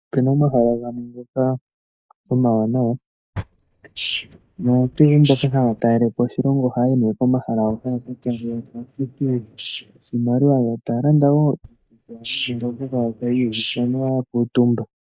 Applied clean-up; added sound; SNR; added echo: neural mask model DeepFilterNet 3.